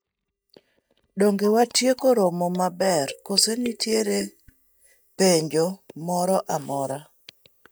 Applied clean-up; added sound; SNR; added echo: neural mask model DeepFilterNet 3.